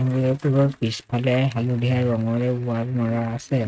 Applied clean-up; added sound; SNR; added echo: neural mask model RNNoise.